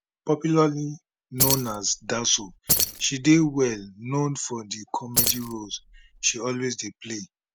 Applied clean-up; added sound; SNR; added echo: none; Keys jangling; 2 dB; none.